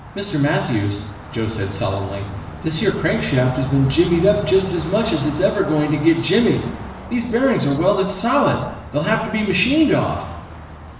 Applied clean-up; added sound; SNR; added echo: none; Car passing by; 13 dB; reverberation time 0.9 s.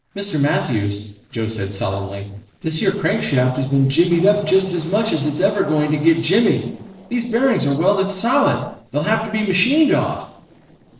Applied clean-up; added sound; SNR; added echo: neural separator model SepFormer DNS4.